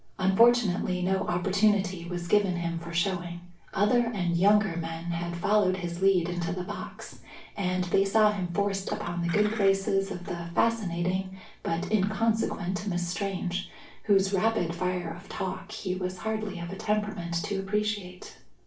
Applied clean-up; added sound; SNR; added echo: none; Chink, clink; 18 dB; reverberation time 0.3 s.